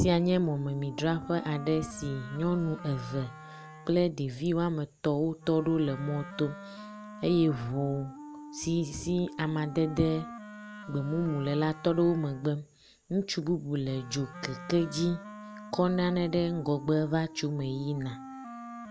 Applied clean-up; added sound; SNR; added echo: none; Wind instrument, woodwind instrument; 15 dB; none.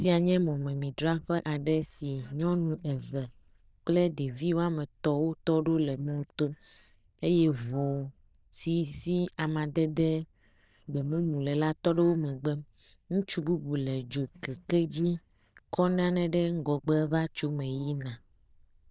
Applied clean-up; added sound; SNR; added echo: neural diffusion model UNIVERSE++.